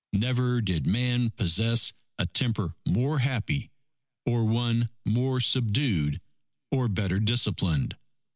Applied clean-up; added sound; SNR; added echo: none; none; none; none.